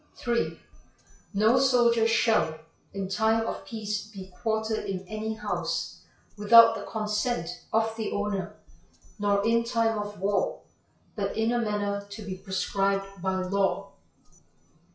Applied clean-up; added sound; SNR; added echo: classical method WPE with log-MMSE.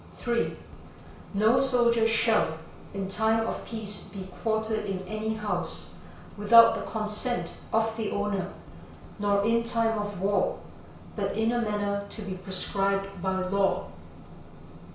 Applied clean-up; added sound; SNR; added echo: none; Drum kit; 20 dB; reverberation time 0.6 s.